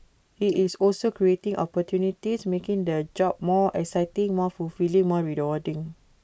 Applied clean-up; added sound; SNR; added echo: neural mask model Resemble Enhance denoiser.